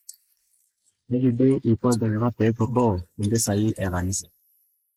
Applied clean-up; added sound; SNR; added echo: neural mask model Resemble Enhance denoiser.